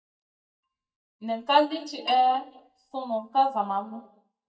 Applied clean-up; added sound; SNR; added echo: neural mask model DeepFilterNet 3.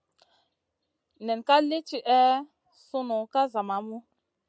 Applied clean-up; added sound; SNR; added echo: none; none; none; none.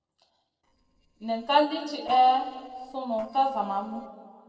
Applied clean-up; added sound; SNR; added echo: neural separator model SepFormer DNS4.